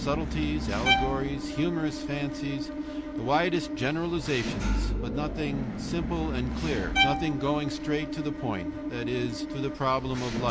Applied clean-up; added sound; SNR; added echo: none; Engine / Mechanisms + Bowed string instrument; 0 dB; none.